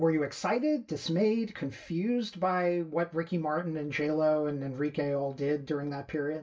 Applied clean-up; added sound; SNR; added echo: none; none; none; reverberation time 0.2 s.